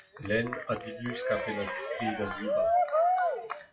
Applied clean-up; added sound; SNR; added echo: classical method WPE with log-MMSE.